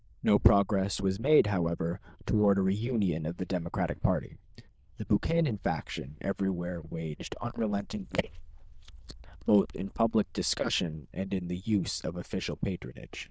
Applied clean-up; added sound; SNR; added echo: neural diffusion model UNIVERSE++.